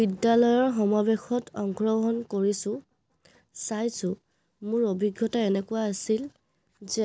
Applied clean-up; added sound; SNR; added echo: none; none; none; none.